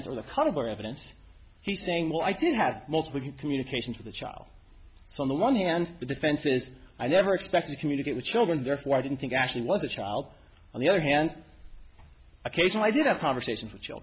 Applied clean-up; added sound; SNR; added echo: none; none; none; none.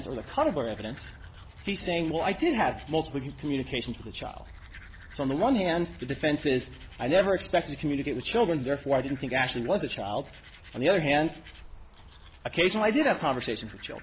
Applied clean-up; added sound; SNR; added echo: none; Domestic sounds, home sounds + Aircraft; 19 dB; none.